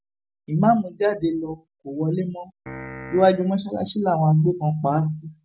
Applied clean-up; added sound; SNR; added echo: none; Piano; 14 dB; none.